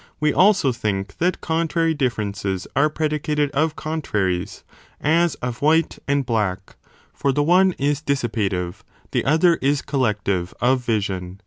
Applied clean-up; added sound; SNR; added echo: none; none; none; none.